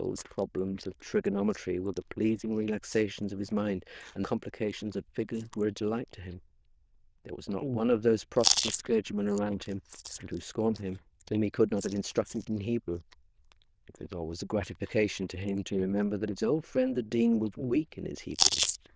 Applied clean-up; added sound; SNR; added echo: neural diffusion model UNIVERSE++.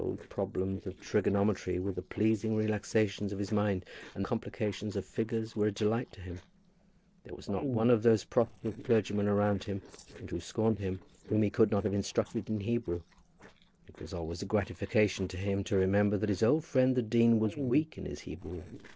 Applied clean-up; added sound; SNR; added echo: neural separator model SepFormer DNS4.